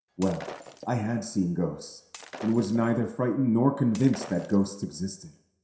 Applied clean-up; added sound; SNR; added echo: none; Shatter; 18 dB; reverberation time 0.7 s.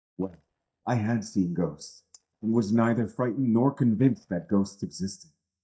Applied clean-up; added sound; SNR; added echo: neural mask model DeepFilterNet 3.